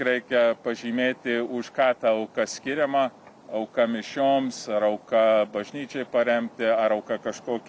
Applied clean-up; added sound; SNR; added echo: none; none; none; none.